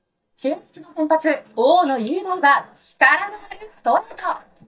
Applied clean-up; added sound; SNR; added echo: neural mask model DeepFilterNet 3.